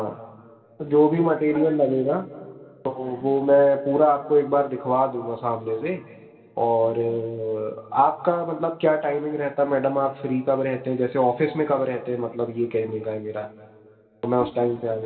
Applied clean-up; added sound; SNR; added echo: none; none; none; reverberation time 2.8 s.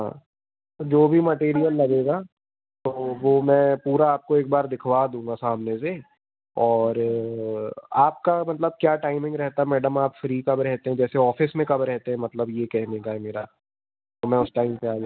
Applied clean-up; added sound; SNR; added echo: none; none; none; none.